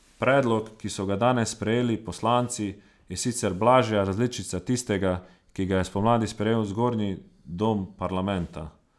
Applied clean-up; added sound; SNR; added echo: none; none; none; none.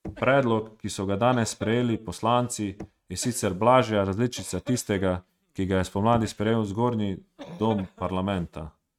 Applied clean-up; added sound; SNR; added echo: neural mask model RNNoise.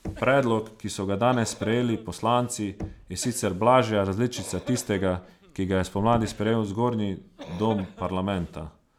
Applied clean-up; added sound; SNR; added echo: none; Knock + Cough; 17 dB; none.